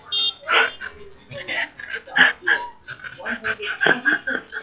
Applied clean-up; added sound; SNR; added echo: classical method log-MMSE.